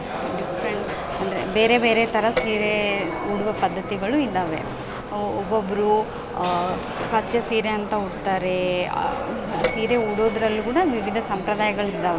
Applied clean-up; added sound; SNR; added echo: none; Bell; 4 dB; none.